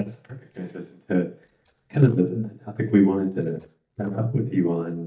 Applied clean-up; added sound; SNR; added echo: neural mask model DeepFilterNet 3.